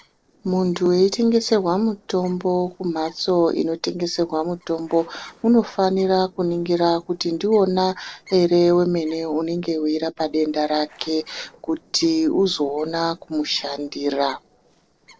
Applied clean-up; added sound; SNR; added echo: neural separator model SepFormer DNS4.